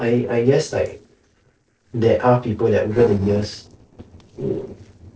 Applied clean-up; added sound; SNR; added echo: neural separator model SepFormer DNS4.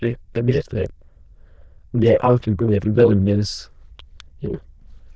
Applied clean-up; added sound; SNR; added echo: neural diffusion model UNIVERSE++.